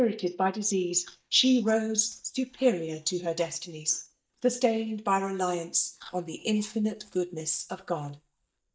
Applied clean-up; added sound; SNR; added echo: neural mask model DeepFilterNet 3.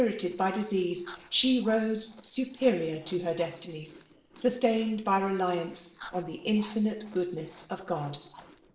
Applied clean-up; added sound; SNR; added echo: neural separator model SepFormer DNS4.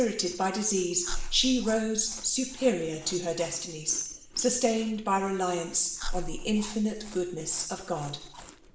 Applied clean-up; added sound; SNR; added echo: none; Chewing, mastication; 10 dB; reverberation time 0.7 s.